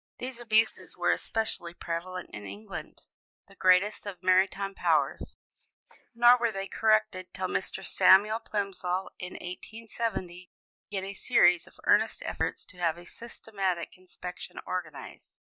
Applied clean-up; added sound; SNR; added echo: neural mask model Resemble Enhance denoiser.